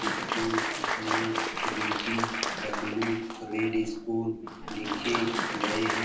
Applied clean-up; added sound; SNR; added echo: none; Applause; 0 dB; reverberation time 0.6 s.